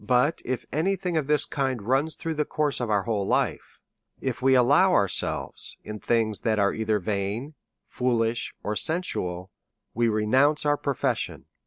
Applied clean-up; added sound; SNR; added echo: none; none; none; none.